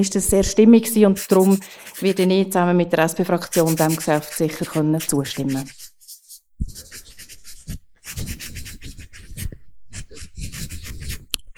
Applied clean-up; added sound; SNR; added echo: neural mask model Resemble Enhance denoiser.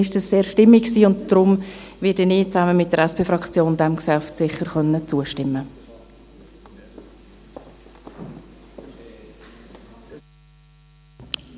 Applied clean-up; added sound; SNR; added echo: none; none; none; none.